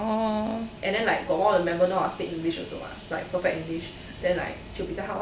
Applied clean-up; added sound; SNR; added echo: none; none; none; none.